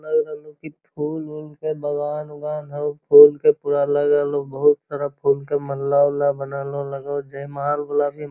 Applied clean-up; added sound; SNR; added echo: none; none; none; none.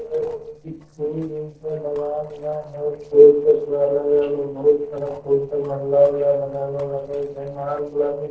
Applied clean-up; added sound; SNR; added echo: neural separator model SepFormer DNS4.